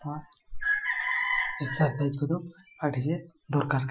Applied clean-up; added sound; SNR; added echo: classical method Wiener filter.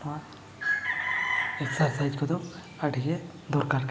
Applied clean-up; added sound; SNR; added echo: none; none; none; none.